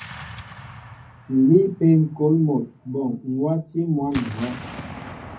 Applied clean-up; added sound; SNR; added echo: none; Explosion; 17 dB; reverberation time 0.4 s.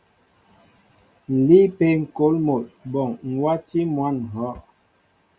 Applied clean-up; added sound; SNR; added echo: none; none; none; none.